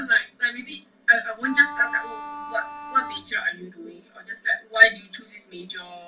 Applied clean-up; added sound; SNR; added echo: none; Bowed string instrument; 11 dB; reverberation time 0.2 s.